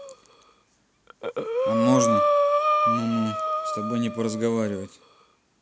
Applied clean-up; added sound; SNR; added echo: none; Breathing; -2 dB; none.